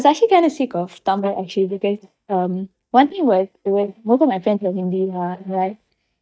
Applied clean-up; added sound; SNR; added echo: neural mask model DeepFilterNet 3.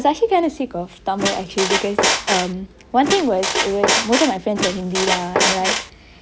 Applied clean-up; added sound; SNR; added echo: none; Squeak; 0 dB; none.